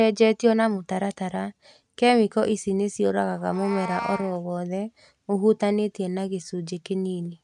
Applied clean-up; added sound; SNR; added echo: neural mask model RNNoise.